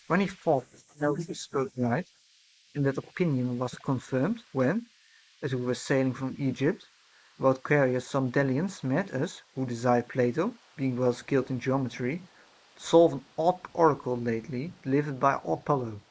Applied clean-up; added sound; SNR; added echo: neural mask model Resemble Enhance denoiser.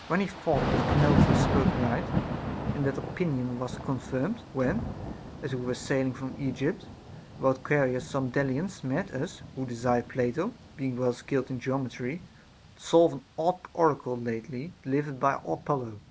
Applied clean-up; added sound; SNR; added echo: none; Thunder / Rain; 4 dB; none.